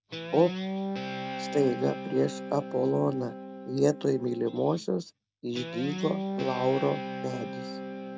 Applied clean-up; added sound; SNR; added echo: none; Guitar; 7 dB; none.